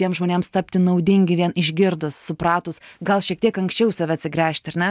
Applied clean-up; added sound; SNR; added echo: none; none; none; none.